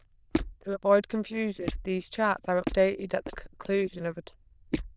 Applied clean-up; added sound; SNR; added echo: neural diffusion model UNIVERSE++.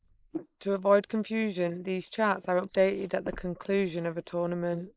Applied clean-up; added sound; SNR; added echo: neural mask model Resemble Enhance denoiser.